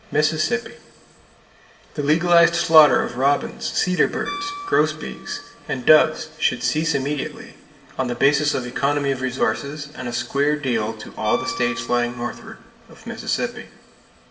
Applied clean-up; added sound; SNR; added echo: none; Piano; 18 dB; reverberation time 2.9 s.